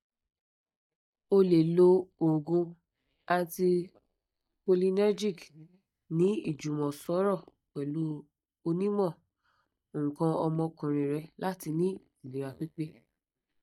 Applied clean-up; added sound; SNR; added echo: neural mask model DeepFilterNet 3.